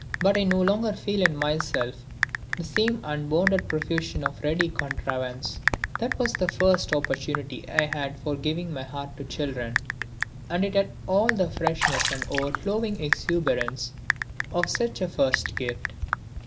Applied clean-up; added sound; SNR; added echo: none; Typing + Water / Splash, splatter; 3 dB; none.